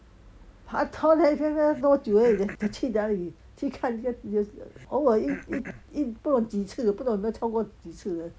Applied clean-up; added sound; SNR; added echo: none; Cough; 17 dB; none.